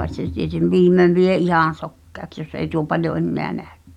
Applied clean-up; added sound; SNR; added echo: none; none; none; none.